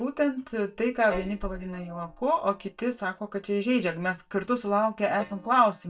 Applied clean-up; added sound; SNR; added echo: neural mask model DeepFilterNet 3.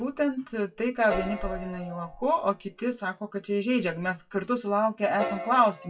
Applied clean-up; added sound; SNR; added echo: classical method WPE with log-MMSE.